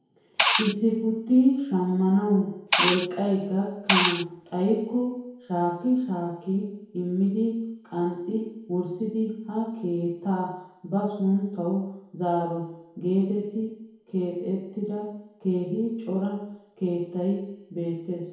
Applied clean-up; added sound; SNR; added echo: none; Liquid; -1 dB; reverberation time 0.9 s.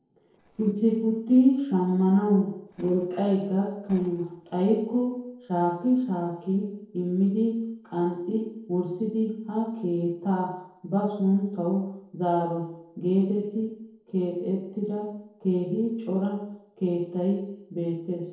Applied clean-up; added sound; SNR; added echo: neural separator model SepFormer DNS4.